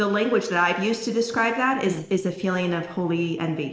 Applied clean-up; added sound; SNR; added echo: neural separator model SepFormer DNS4.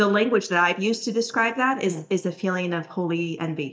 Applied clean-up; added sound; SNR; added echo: neural mask model DeepFilterNet 3.